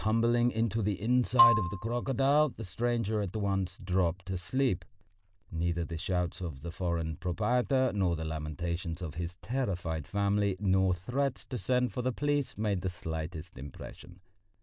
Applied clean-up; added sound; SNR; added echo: none; Marimba, xylophone; 0 dB; none.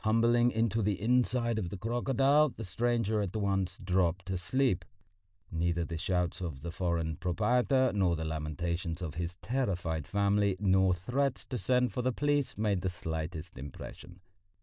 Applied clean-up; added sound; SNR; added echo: neural mask model DeepFilterNet 3.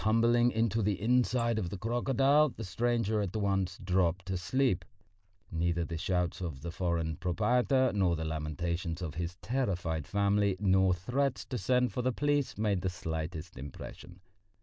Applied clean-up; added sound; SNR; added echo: neural mask model Resemble Enhance denoiser.